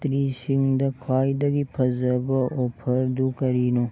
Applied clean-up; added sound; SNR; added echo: none; none; none; none.